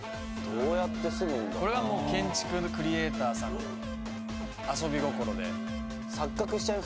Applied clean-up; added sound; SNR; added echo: none; Electric guitar; 4 dB; none.